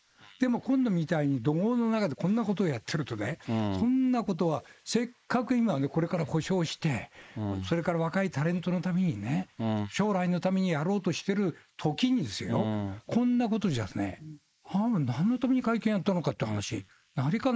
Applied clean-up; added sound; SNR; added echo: neural mask model Resemble Enhance denoiser.